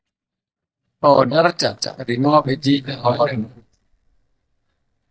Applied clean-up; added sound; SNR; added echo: neural mask model DeepFilterNet 3.